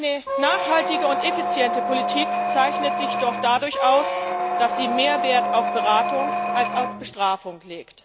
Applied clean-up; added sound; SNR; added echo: none; Squeak; 0 dB; none.